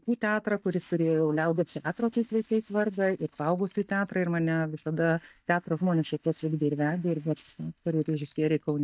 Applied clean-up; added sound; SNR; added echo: neural mask model DeepFilterNet 3.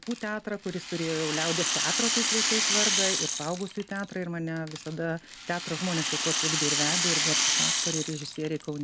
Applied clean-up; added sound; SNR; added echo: none; Rattle; -3 dB; none.